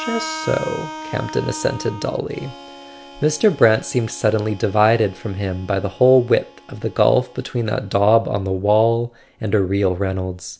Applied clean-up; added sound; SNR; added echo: none; Harmonica; 17 dB; none.